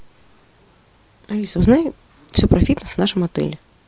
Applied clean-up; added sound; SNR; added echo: none; none; none; none.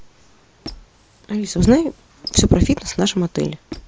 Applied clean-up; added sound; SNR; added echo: none; Squeak; 20 dB; none.